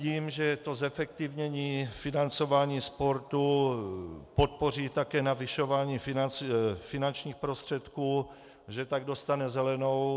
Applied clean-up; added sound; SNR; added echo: none; none; none; none.